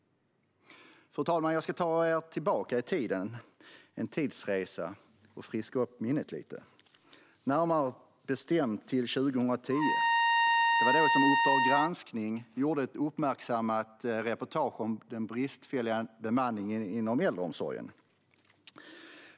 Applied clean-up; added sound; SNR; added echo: none; Trumpet; -4 dB; none.